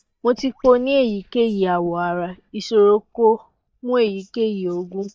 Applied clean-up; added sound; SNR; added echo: neural mask model DeepFilterNet 3.